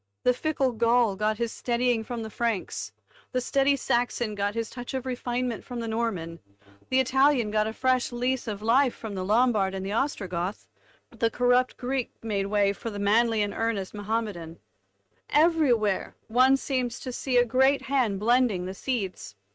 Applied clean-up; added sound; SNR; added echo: neural mask model RNNoise.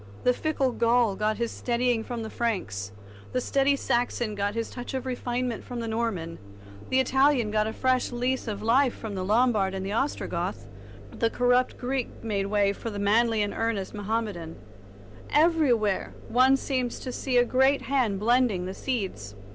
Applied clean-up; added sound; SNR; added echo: none; Engine; 15 dB; none.